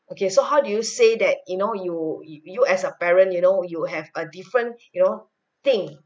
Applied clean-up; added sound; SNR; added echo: none; none; none; none.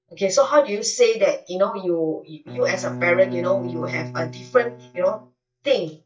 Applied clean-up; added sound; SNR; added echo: neural mask model DeepFilterNet 3.